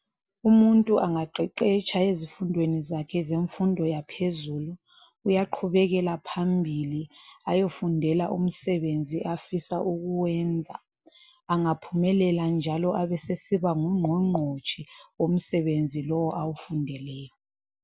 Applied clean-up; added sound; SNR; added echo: none; none; none; none.